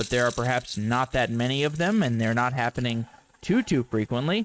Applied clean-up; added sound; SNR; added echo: neural mask model RNNoise.